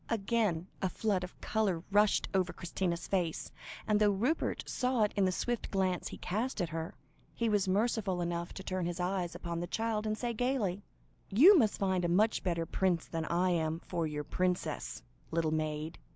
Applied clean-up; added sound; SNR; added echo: none; none; none; none.